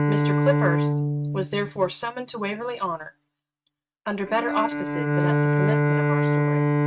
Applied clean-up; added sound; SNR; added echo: neural mask model RNNoise.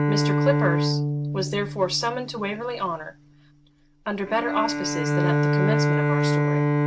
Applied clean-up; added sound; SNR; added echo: none; Bowed string instrument; -5 dB; none.